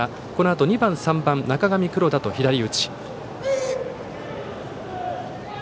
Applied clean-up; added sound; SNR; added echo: none; none; none; none.